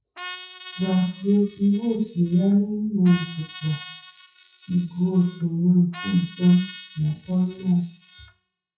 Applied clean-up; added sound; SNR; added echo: classical method WPE with log-MMSE.